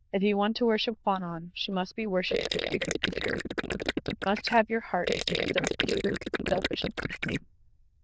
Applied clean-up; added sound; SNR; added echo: neural diffusion model UNIVERSE++.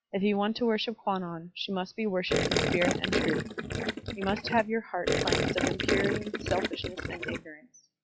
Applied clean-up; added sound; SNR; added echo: classical method log-MMSE.